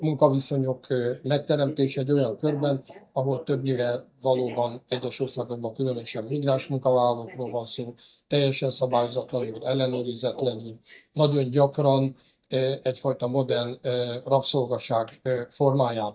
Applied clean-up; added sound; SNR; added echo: neural mask model DeepFilterNet 3.